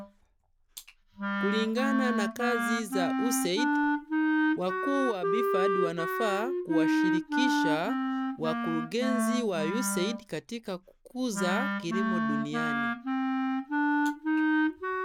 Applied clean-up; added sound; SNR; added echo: none; Wind instrument, woodwind instrument; -4 dB; none.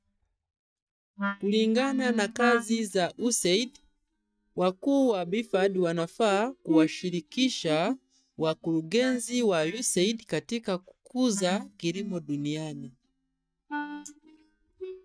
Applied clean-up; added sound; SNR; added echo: neural mask model DeepFilterNet 3.